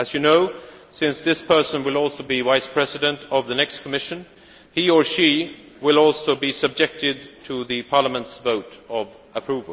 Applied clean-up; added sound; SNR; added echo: none; none; none; none.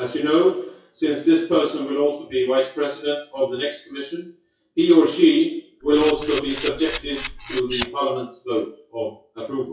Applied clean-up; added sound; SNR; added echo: classical method WPE with log-MMSE.